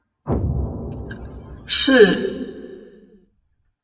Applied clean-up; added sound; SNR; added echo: none; Explosion; 9 dB; reverberation time 1.4 s.